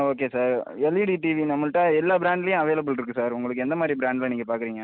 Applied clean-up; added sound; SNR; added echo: none; none; none; none.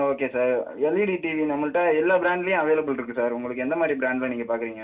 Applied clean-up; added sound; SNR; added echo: none; none; none; reverberation time 0.2 s.